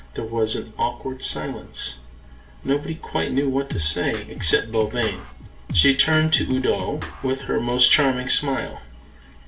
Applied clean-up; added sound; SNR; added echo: none; Drum kit; 10 dB; reverberation time 0.3 s.